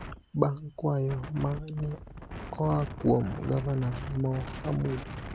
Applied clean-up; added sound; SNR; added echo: none; Wind; 10 dB; none.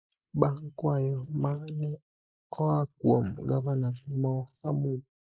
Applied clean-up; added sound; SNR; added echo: neural mask model Resemble Enhance denoiser.